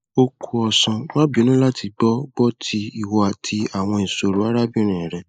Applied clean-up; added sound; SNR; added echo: neural mask model Resemble Enhance denoiser.